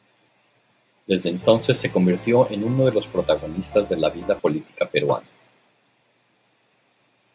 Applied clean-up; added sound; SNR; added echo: none; Piano; 16 dB; none.